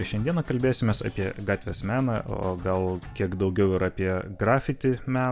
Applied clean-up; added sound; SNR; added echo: none; none; none; none.